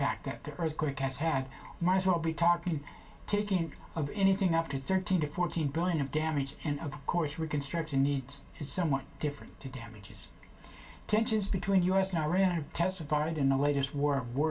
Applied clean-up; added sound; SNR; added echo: none; none; none; reverberation time 0.2 s.